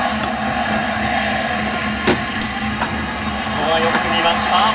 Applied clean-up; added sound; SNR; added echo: none; Car; 10 dB; reverberation time 0.2 s.